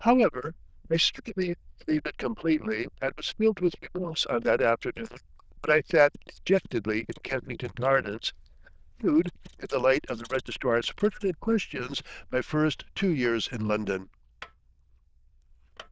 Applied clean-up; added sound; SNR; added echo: neural diffusion model UNIVERSE++.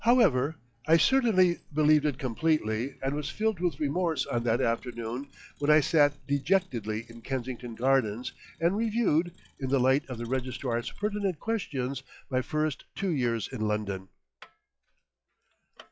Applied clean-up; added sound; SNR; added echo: classical method log-MMSE.